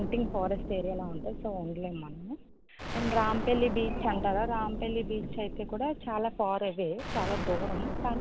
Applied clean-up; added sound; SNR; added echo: none; Explosion; 4 dB; none.